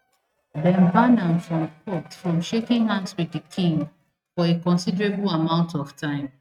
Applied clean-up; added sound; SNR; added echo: neural mask model RNNoise.